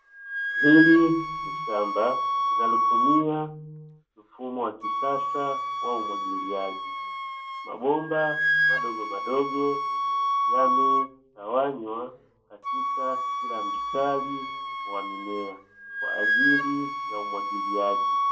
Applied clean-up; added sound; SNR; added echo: none; Wind instrument, woodwind instrument; -1 dB; reverberation time 0.2 s.